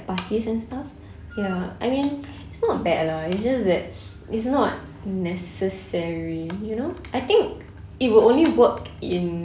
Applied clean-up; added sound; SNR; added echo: none; Wind instrument, woodwind instrument; 18 dB; none.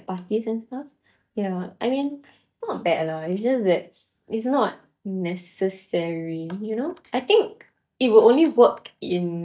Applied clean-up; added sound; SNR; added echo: neural mask model DeepFilterNet 3.